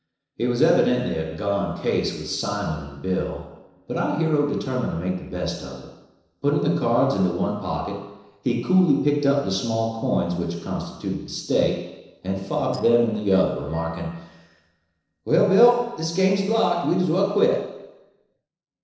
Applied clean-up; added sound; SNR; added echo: neural separator model SepFormer DNS4.